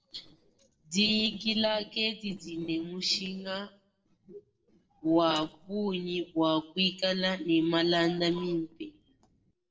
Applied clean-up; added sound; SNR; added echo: neural separator model SepFormer DNS4.